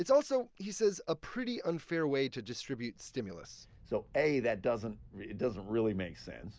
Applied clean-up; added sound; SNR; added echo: none; none; none; none.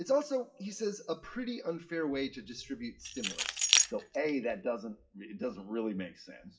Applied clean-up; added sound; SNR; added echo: classical method WPE with log-MMSE.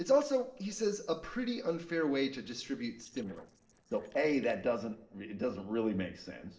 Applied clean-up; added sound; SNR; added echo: neural separator model SepFormer DNS4.